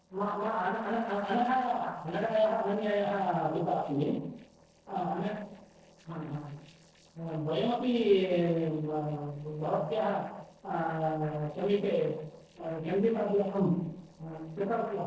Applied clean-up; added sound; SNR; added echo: neural separator model SepFormer DNS4.